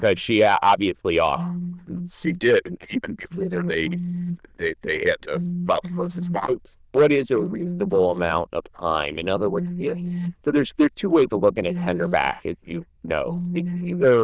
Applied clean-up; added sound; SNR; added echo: neural diffusion model UNIVERSE++.